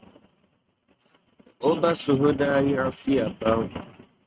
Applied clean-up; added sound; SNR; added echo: neural mask model RNNoise.